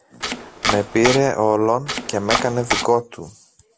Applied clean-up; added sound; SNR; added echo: none; Domestic sounds, home sounds; 3 dB; none.